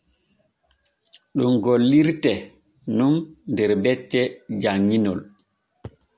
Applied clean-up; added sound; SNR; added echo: none; none; none; none.